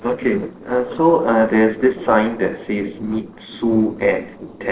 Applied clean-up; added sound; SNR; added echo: neural separator model SepFormer DNS4.